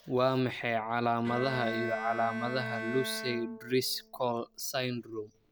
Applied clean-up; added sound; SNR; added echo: none; Bowed string instrument; 10 dB; none.